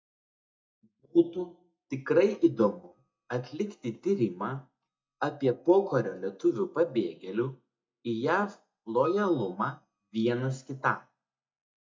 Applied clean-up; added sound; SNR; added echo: neural mask model DeepFilterNet 3.